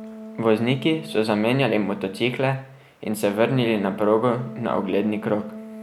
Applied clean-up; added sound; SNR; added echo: none; Wind instrument, woodwind instrument; 15 dB; none.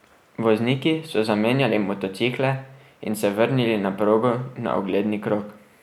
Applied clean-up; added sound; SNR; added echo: none; none; none; none.